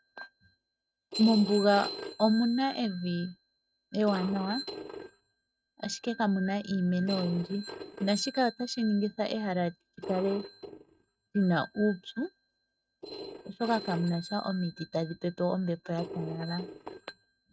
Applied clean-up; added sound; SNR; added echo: neural mask model RNNoise.